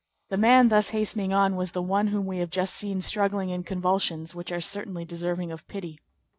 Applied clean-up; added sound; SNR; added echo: neural mask model Resemble Enhance denoiser.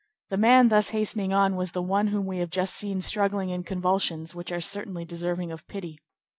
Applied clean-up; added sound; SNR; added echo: none; none; none; none.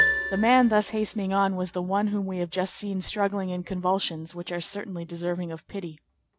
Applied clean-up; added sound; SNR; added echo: none; Piano; 8 dB; none.